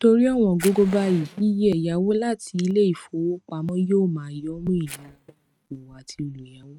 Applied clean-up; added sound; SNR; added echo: neural mask model RNNoise.